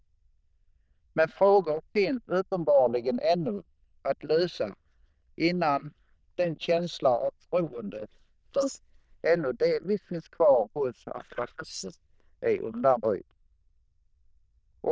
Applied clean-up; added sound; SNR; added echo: neural diffusion model UNIVERSE++.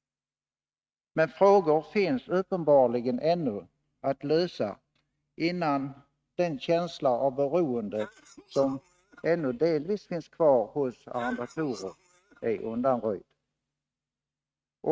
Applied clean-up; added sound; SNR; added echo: neural mask model RNNoise.